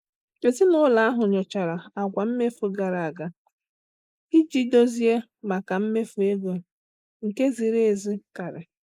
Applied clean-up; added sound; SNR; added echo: neural mask model Resemble Enhance denoiser.